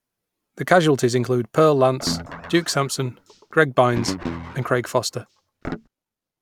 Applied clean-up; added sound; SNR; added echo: none; Guitar; 12 dB; none.